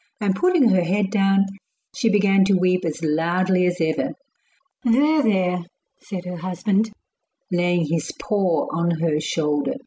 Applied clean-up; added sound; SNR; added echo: none; none; none; none.